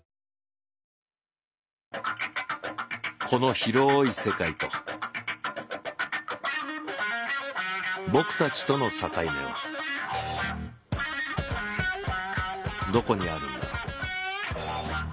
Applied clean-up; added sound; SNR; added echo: none; none; none; none.